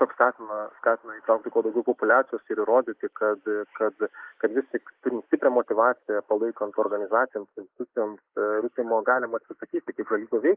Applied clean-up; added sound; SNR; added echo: neural mask model Resemble Enhance denoiser.